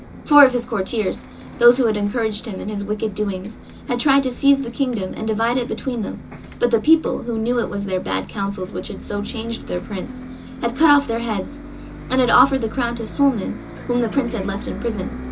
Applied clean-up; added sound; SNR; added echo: none; Bus; 14 dB; reverberation time 0.2 s.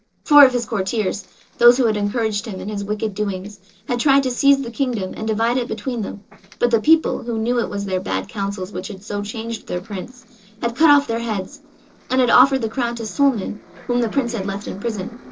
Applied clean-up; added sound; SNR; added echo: neural separator model SepFormer DNS4.